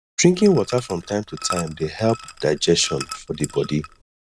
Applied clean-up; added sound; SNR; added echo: none; Liquid; 14 dB; none.